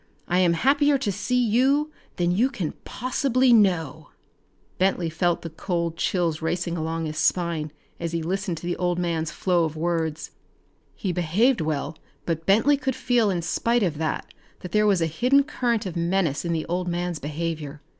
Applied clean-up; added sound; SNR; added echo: none; none; none; none.